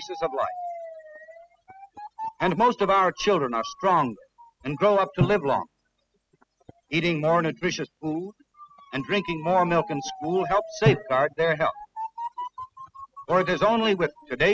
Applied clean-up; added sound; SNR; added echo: classical method spectral subtraction.